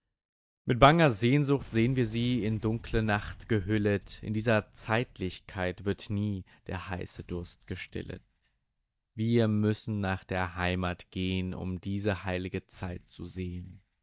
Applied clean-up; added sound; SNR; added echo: neural mask model DeepFilterNet 3.